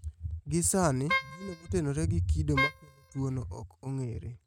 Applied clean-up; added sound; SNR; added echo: neural mask model RNNoise.